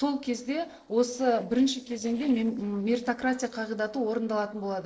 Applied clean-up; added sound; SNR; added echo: neural separator model SepFormer DNS4.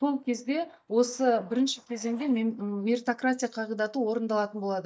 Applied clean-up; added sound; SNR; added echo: neural mask model DeepFilterNet 3.